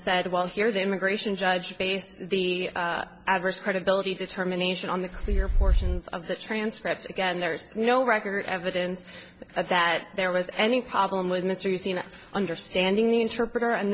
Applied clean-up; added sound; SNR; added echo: none; none; none; none.